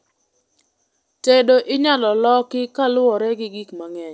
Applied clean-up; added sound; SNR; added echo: none; none; none; none.